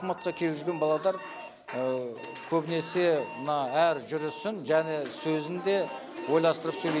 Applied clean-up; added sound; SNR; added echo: none; Alarm; 17 dB; none.